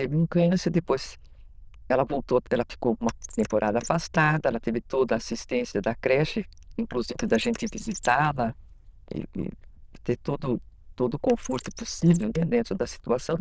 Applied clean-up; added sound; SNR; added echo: neural diffusion model UNIVERSE++.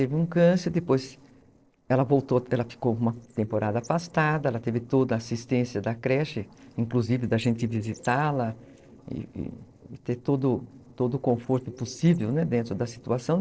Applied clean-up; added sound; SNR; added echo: neural separator model SepFormer DNS4.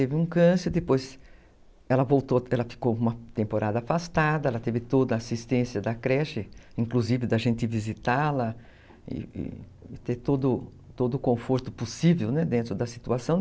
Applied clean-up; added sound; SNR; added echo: none; none; none; none.